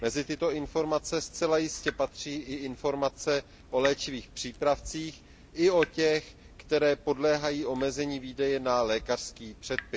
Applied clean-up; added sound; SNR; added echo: none; Drip / Water tap, faucet; 16 dB; none.